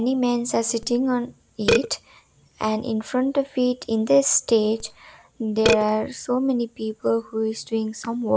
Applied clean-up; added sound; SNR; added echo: none; Burping, eructation; 9 dB; none.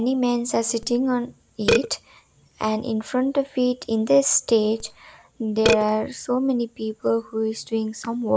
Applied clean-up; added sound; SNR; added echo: neural mask model Resemble Enhance denoiser.